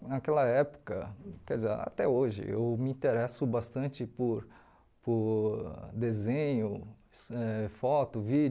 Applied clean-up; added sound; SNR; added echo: none; none; none; none.